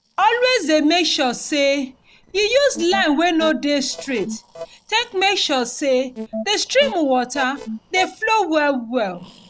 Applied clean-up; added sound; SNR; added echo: neural separator model SepFormer DNS4.